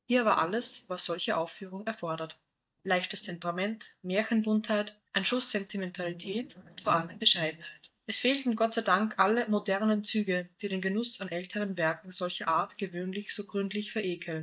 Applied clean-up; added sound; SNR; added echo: neural mask model DeepFilterNet 3.